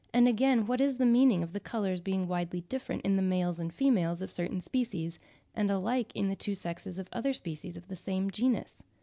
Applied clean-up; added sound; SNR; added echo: none; none; none; none.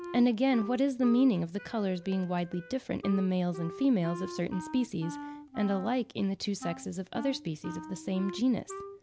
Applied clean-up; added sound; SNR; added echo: none; Wind instrument, woodwind instrument; 14 dB; none.